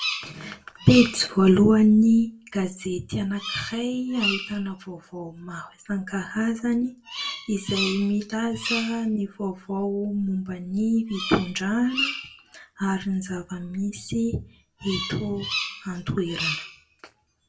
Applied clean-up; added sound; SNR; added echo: none; Bird vocalization, bird call, bird song; 11 dB; reverberation time 0.2 s.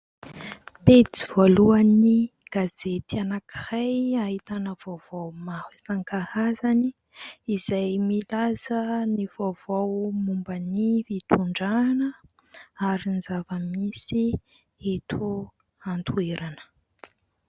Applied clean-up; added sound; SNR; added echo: none; none; none; none.